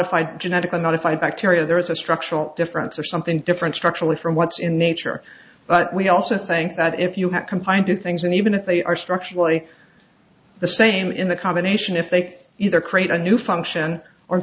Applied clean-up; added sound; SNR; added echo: none; none; none; none.